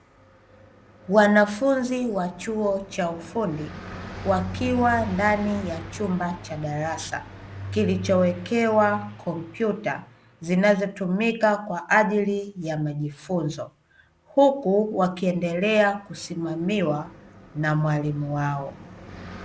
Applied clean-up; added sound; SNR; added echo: none; Car passing by; 15 dB; none.